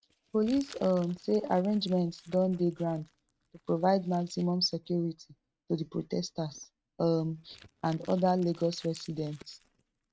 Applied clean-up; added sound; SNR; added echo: neural mask model RNNoise.